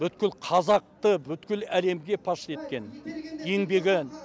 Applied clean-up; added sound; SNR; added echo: none; none; none; none.